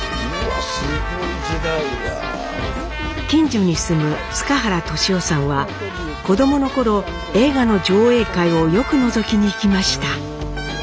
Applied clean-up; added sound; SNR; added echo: none; Trumpet; 15 dB; none.